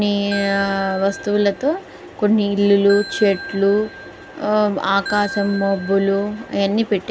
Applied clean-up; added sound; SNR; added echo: none; Ringtone / Bell; 14 dB; none.